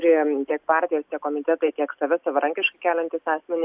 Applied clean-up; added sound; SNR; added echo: none; none; none; none.